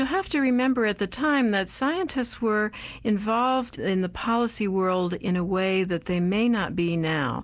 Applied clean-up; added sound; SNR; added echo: none; none; none; none.